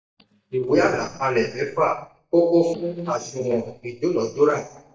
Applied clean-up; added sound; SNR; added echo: neural mask model DeepFilterNet 3.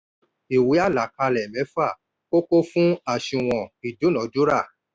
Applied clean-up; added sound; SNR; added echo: none; none; none; none.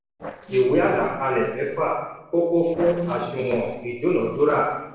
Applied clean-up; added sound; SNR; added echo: neural separator model SepFormer DNS4.